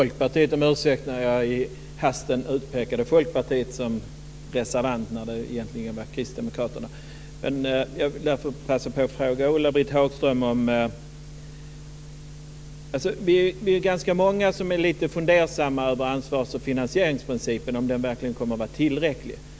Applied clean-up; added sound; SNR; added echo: none; none; none; none.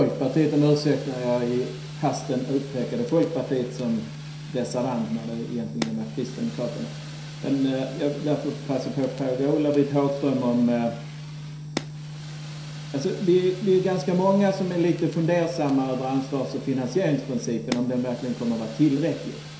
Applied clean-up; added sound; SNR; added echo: none; Fire; 19 dB; reverberation time 0.7 s.